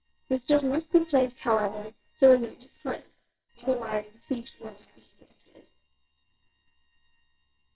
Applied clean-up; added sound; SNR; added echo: neural separator model SepFormer WHAMR!.